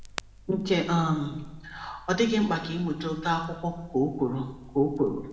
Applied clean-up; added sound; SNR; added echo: none; Crackle; 18 dB; reverberation time 0.9 s.